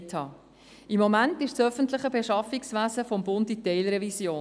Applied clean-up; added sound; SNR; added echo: none; none; none; none.